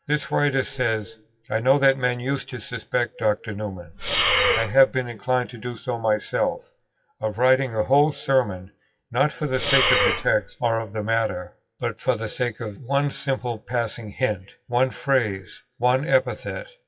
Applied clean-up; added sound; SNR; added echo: classical method WPE with log-MMSE.